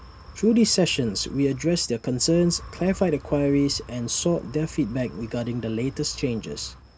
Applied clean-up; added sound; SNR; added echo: none; Wind; 19 dB; none.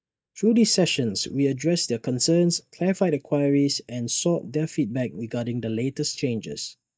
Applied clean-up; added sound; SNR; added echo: neural mask model DeepFilterNet 3.